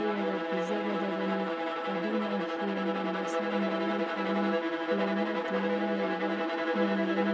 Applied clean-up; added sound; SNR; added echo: none; Bowed string instrument; -4 dB; none.